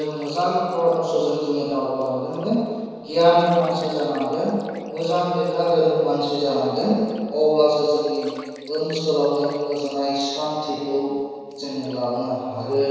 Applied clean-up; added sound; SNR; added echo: neural separator model SepFormer DNS4.